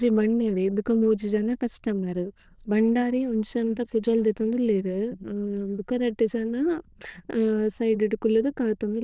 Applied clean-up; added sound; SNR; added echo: neural diffusion model UNIVERSE++.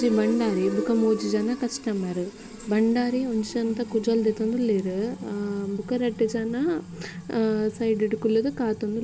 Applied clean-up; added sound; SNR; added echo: none; Fill (with liquid); 12 dB; none.